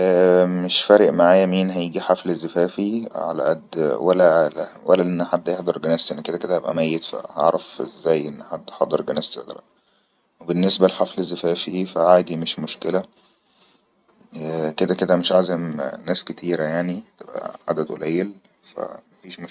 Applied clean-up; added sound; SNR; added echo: none; none; none; none.